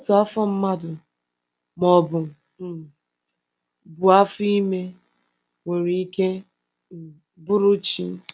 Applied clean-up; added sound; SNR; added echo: none; none; none; none.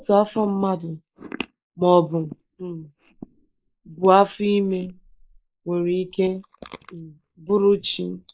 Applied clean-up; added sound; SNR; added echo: neural mask model Resemble Enhance denoiser.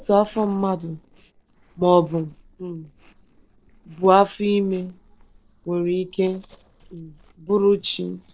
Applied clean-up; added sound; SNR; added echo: neural separator model SepFormer DNS4.